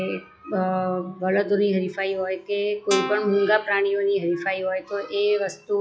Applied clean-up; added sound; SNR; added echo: classical method log-MMSE.